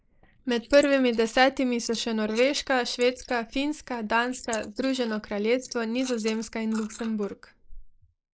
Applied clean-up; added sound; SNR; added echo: neural mask model Resemble Enhance denoiser.